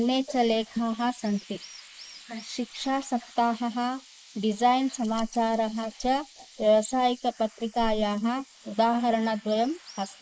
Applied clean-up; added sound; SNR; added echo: neural mask model Resemble Enhance denoiser.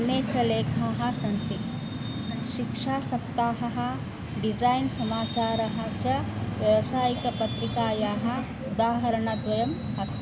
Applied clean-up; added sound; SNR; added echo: none; none; none; none.